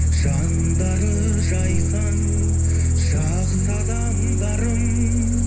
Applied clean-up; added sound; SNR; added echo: none; Cricket; 12 dB; reverberation time 2.8 s.